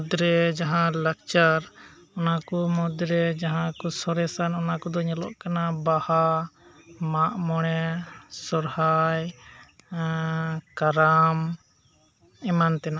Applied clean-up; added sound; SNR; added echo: none; none; none; none.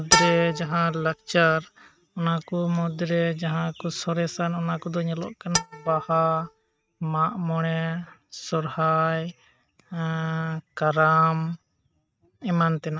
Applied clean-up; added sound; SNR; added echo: neural mask model RNNoise.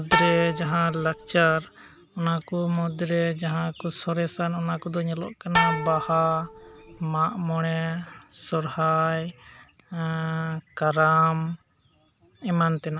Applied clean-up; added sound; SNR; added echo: none; Bowed string instrument; 1 dB; none.